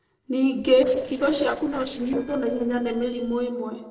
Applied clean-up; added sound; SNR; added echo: neural separator model SepFormer DNS4.